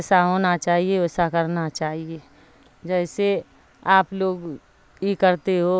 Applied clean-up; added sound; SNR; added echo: none; none; none; none.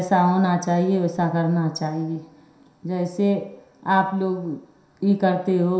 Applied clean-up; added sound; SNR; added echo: none; none; none; reverberation time 0.7 s.